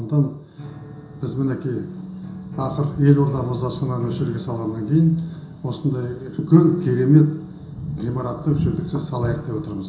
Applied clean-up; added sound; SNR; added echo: none; Piano; 19 dB; reverberation time 0.7 s.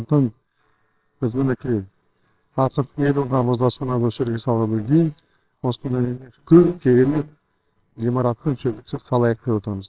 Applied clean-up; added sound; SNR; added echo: neural separator model SepFormer WHAMR!.